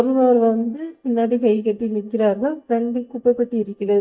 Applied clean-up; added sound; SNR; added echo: neural mask model DeepFilterNet 3.